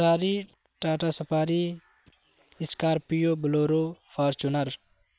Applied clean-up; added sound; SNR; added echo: neural separator model SepFormer WHAM!.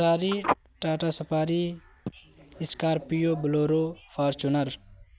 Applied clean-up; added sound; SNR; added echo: none; Telephone; 8 dB; none.